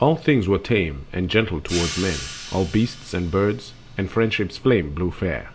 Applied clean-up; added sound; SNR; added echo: none; Hi-hat; 16 dB; none.